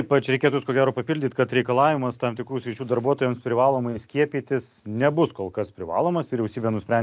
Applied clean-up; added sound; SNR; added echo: none; none; none; none.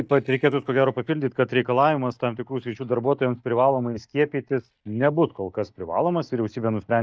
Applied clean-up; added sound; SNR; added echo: neural mask model DeepFilterNet 3.